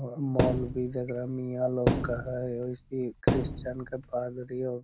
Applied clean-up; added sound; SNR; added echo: none; Thump, thud; 0 dB; none.